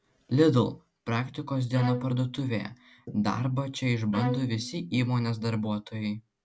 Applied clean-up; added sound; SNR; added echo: none; Bowed string instrument; 12 dB; none.